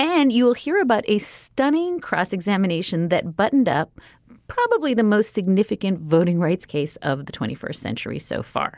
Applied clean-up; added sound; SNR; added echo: none; none; none; none.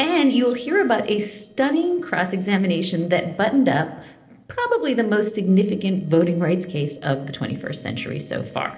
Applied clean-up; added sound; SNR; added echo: neural separator model SepFormer DNS4.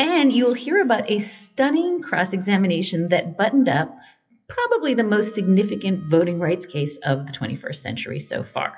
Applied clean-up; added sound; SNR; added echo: classical method WPE with log-MMSE.